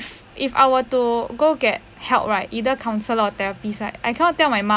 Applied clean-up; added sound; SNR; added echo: none; none; none; none.